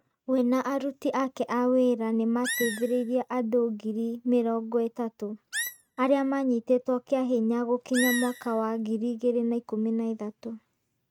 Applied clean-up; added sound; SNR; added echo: neural mask model RNNoise.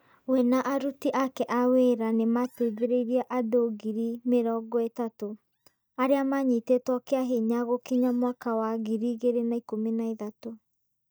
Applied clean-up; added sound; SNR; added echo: neural mask model DeepFilterNet 3.